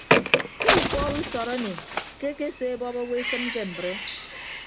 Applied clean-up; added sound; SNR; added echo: none; Bird; -3 dB; none.